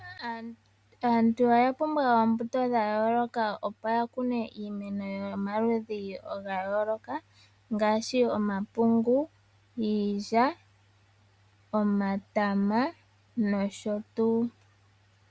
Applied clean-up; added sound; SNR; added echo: none; none; none; none.